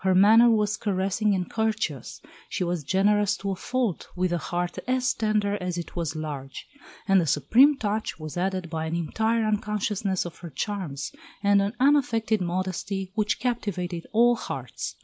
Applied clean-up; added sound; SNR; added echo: none; none; none; none.